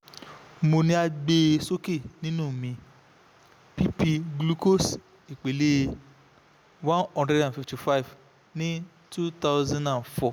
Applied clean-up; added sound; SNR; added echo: none; none; none; none.